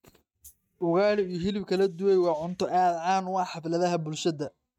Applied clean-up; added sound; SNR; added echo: neural mask model RNNoise.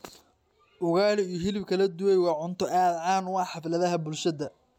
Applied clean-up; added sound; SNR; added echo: none; none; none; none.